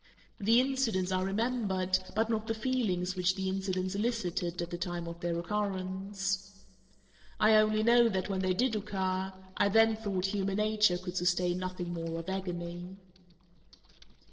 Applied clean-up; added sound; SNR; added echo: neural separator model SepFormer DNS4.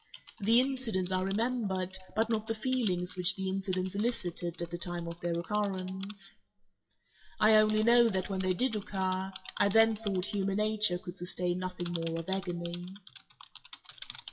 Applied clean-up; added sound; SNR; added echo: classical method WPE with log-MMSE.